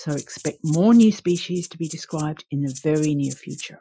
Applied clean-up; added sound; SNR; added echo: classical method Wiener filter.